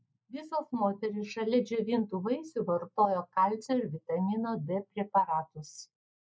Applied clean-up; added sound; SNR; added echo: neural mask model Resemble Enhance denoiser.